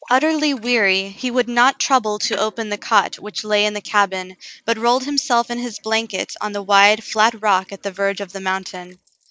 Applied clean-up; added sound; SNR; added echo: neural mask model Resemble Enhance denoiser.